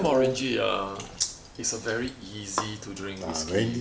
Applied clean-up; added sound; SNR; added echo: none; Wind instrument, woodwind instrument; -2 dB; none.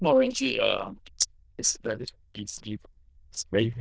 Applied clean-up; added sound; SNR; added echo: neural diffusion model UNIVERSE++.